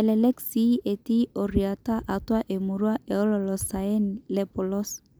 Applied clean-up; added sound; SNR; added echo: none; none; none; none.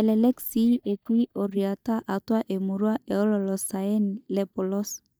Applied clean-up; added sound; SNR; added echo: neural mask model DeepFilterNet 3.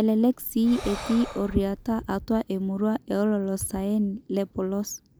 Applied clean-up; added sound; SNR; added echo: none; Breathing; 13 dB; none.